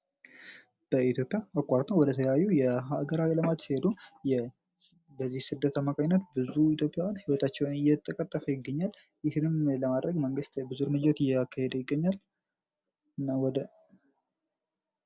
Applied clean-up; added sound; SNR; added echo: none; none; none; none.